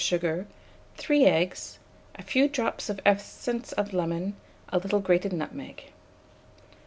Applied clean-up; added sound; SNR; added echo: none; none; none; none.